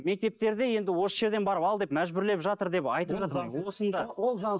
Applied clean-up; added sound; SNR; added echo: neural mask model DeepFilterNet 3.